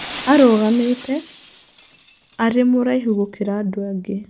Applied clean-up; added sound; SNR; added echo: none; Shatter; 12 dB; none.